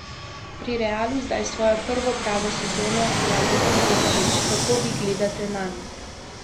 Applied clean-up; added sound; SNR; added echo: none; Fixed-wing aircraft, airplane; -1 dB; none.